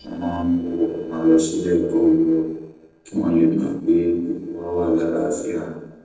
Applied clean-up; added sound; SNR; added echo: neural separator model SepFormer DNS4.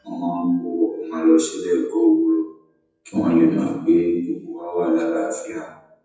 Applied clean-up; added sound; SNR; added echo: classical method WPE with log-MMSE.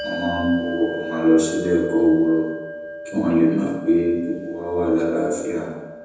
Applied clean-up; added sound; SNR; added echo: none; Bell; 12 dB; reverberation time 1.1 s.